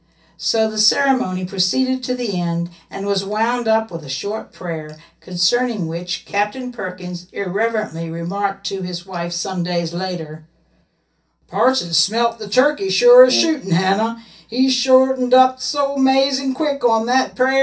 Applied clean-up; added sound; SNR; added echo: none; Brass instrument; 14 dB; reverberation time 0.3 s.